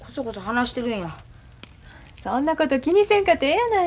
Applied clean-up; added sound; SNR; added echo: none; none; none; none.